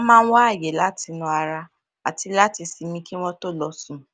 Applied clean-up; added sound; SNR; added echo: none; none; none; none.